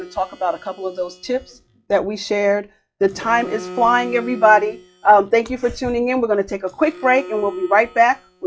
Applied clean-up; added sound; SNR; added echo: classical method log-MMSE.